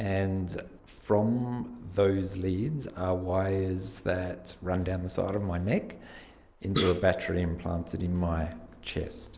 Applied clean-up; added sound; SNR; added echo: neural mask model Resemble Enhance denoiser.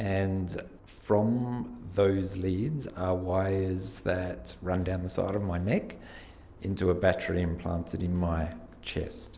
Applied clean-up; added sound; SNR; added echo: none; none; none; none.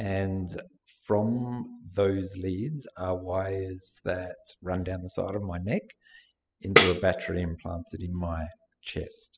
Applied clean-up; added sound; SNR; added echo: classical method spectral subtraction.